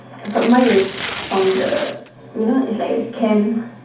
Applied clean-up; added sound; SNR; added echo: none; Tearing; 10 dB; reverberation time 0.6 s.